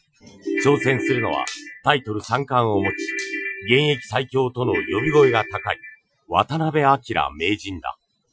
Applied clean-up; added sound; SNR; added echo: classical method Wiener filter.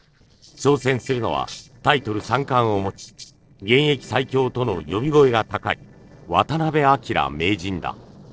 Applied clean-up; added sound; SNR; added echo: neural separator model SepFormer DNS4.